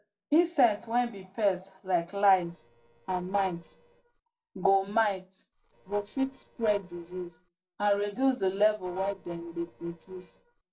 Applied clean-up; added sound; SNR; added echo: neural separator model SepFormer DNS4.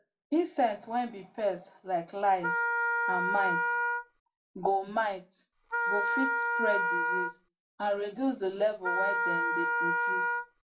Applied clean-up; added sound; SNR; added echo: none; Wind instrument, woodwind instrument; -3 dB; reverberation time 0.2 s.